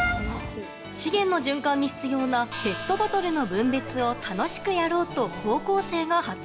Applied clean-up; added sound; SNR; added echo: none; Gong; 15 dB; none.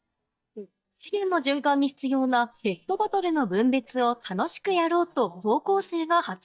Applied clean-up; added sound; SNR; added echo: neural mask model DeepFilterNet 3.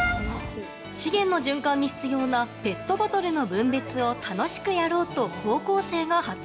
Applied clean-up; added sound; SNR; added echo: none; none; none; none.